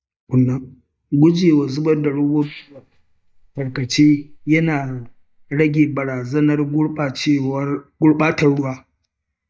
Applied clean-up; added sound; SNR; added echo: neural mask model DeepFilterNet 3.